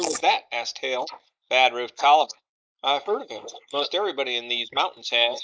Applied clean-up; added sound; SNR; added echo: neural mask model Resemble Enhance denoiser.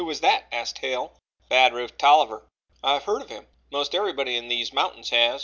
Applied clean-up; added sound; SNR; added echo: none; none; none; none.